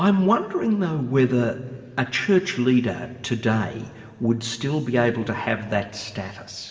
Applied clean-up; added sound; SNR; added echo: none; none; none; reverberation time 2.2 s.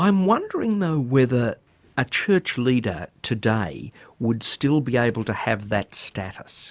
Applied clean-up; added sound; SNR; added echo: none; none; none; none.